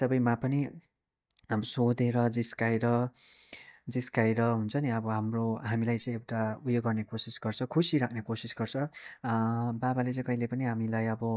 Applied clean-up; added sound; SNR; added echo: neural mask model DeepFilterNet 3.